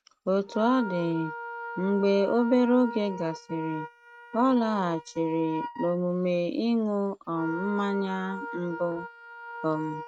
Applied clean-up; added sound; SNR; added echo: neural mask model RNNoise.